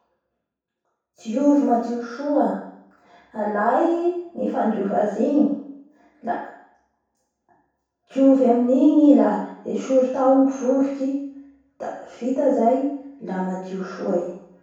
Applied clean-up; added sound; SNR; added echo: none; none; none; reverberation time 0.7 s.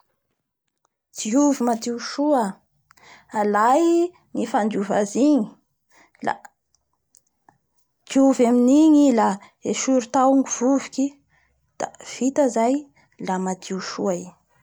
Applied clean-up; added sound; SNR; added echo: none; none; none; none.